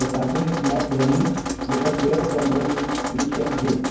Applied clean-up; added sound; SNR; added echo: none; Drip; 4 dB; reverberation time 0.9 s.